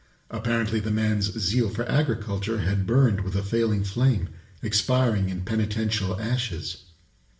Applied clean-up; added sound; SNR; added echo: none; none; none; reverberation time 0.5 s.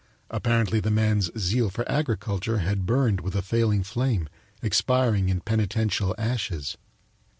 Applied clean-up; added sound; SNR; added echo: none; none; none; none.